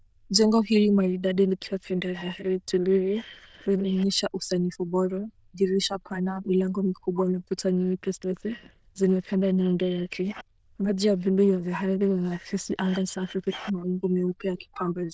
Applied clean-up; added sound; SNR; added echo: neural diffusion model UNIVERSE++.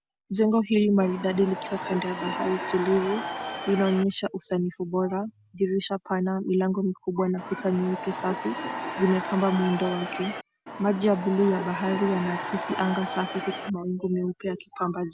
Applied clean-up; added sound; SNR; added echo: none; Crowd / Cheering; 7 dB; none.